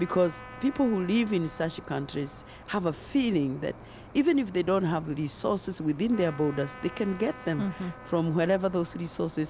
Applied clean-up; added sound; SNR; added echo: none; Trumpet + Cricket; 17 dB; none.